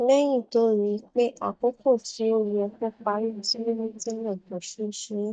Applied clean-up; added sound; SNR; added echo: neural mask model DeepFilterNet 3.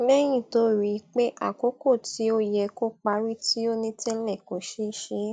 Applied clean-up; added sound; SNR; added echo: none; none; none; none.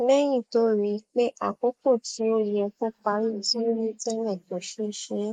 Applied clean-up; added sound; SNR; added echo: neural mask model Resemble Enhance denoiser.